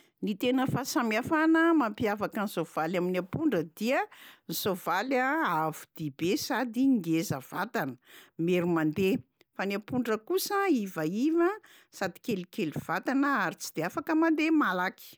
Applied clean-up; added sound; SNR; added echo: none; none; none; none.